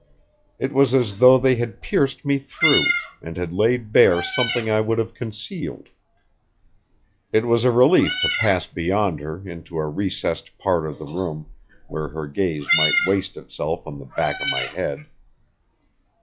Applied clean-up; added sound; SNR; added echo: classical method log-MMSE.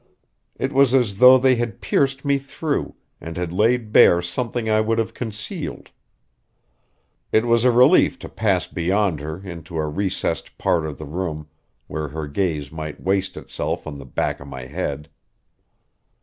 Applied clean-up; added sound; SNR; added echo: none; none; none; none.